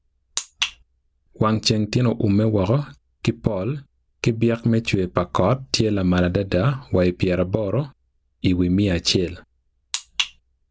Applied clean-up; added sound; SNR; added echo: none; none; none; none.